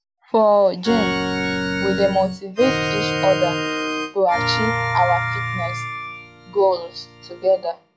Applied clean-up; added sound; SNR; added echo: classical method log-MMSE.